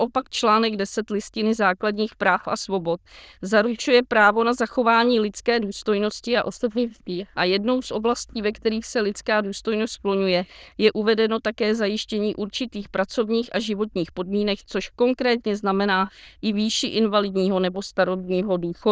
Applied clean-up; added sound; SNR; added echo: neural diffusion model UNIVERSE++.